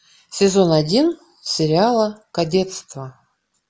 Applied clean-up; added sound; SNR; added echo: none; none; none; none.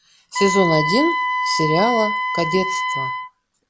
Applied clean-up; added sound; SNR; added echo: none; Wind instrument, woodwind instrument; 1 dB; none.